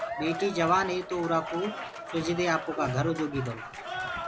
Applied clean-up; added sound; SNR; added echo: none; Applause / Cheering; 8 dB; none.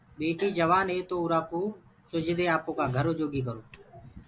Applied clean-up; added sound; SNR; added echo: none; none; none; none.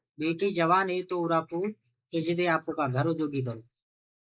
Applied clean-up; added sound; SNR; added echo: neural mask model Resemble Enhance denoiser.